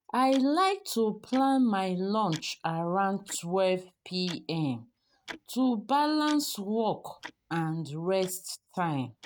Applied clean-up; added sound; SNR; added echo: neural mask model RNNoise.